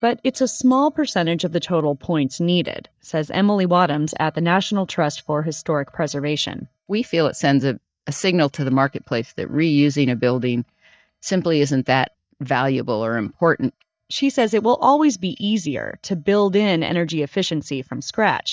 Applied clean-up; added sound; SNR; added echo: neural mask model DeepFilterNet 3.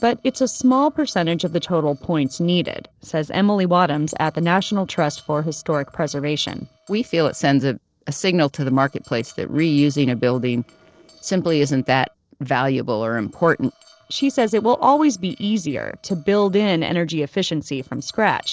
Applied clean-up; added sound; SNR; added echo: neural separator model SepFormer DNS4.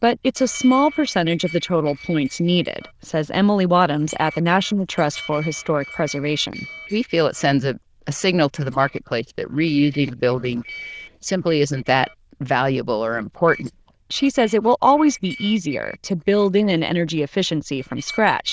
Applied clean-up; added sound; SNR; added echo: neural diffusion model UNIVERSE++.